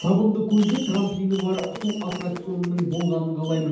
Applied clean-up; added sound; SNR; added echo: none; Fireworks; 17 dB; reverberation time 0.8 s.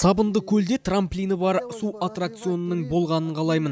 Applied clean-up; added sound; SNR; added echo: none; none; none; none.